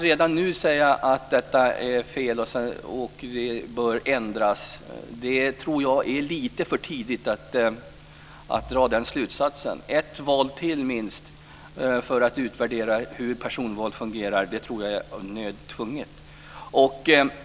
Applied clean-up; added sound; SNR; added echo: none; Bass drum; 19 dB; none.